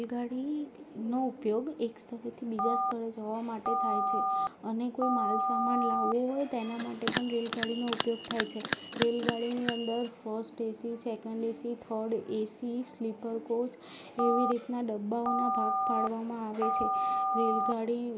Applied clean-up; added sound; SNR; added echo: none; Bell + Telephone; -2 dB; none.